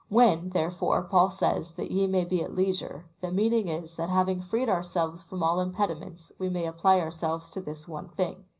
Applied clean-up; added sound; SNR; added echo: none; none; none; reverberation time 0.4 s.